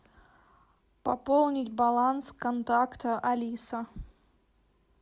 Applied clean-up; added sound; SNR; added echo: none; none; none; none.